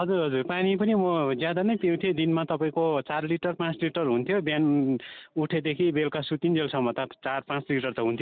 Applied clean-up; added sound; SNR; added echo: none; none; none; none.